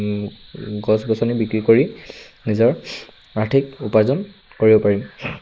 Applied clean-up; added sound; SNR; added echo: neural mask model Resemble Enhance denoiser.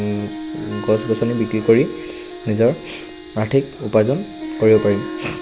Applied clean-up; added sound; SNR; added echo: none; Wind instrument, woodwind instrument + Harp; 11 dB; none.